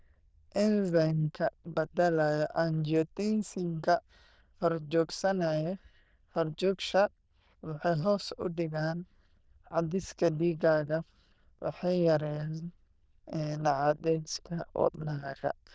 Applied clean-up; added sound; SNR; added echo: neural diffusion model UNIVERSE++.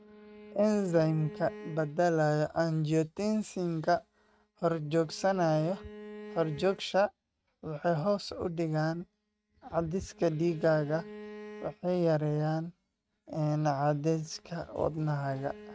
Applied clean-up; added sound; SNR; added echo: neural mask model RNNoise.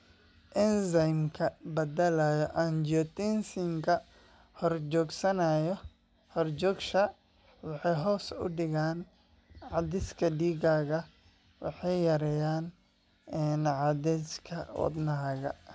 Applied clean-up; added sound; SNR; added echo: none; none; none; none.